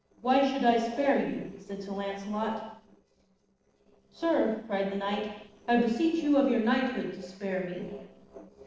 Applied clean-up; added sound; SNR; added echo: neural separator model SepFormer DNS4.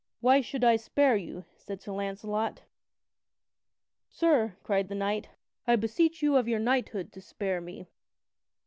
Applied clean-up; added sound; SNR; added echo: none; none; none; none.